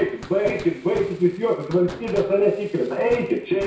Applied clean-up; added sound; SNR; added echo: none; Fireworks; 18 dB; reverberation time 0.6 s.